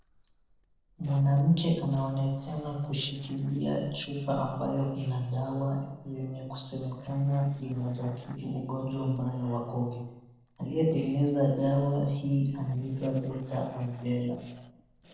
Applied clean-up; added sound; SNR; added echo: neural separator model SepFormer DNS4.